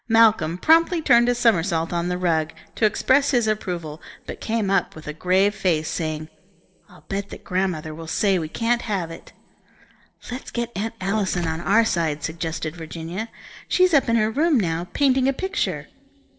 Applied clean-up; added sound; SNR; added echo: none; Mechanisms; 13 dB; reverberation time 0.5 s.